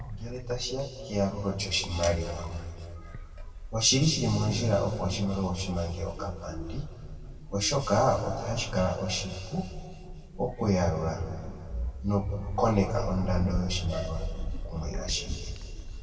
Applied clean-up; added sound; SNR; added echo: none; Bird; 10 dB; reverberation time 2.2 s.